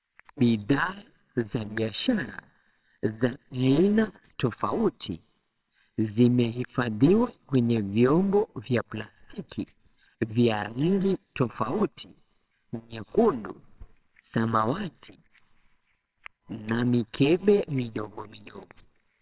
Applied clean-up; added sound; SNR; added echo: neural separator model SepFormer WHAMR!.